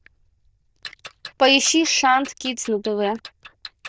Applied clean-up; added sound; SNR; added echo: neural diffusion model UNIVERSE++.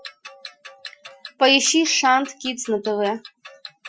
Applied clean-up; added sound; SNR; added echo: classical method Wiener filter.